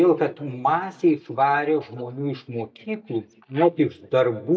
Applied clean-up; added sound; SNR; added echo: neural mask model DeepFilterNet 3.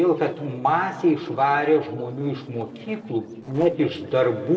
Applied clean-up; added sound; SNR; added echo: neural separator model SepFormer DNS4.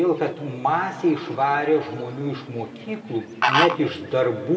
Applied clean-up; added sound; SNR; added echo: none; Fowl; 6 dB; reverberation time 1.5 s.